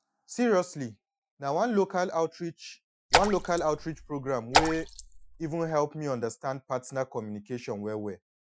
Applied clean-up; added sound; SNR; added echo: classical method Wiener filter.